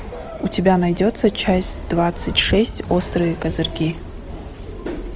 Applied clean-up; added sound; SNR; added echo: none; none; none; none.